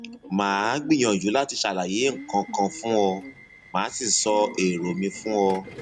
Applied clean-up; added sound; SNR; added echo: none; Subway, metro, underground / Alarm; 17 dB; none.